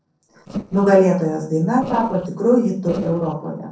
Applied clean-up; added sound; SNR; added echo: neural separator model SepFormer DNS4.